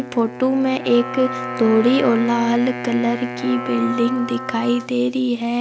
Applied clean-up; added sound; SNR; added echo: none; Wind instrument, woodwind instrument + Wind instrument, woodwind instrument; 10 dB; none.